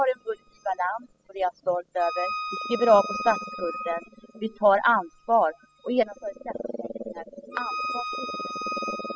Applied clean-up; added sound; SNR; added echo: classical method spectral subtraction.